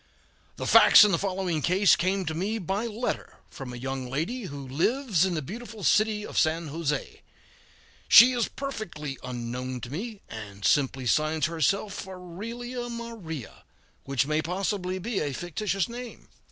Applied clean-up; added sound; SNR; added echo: none; none; none; none.